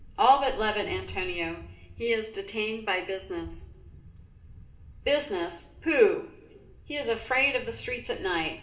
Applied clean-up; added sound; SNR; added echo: none; Thunder; 19 dB; reverberation time 1.6 s.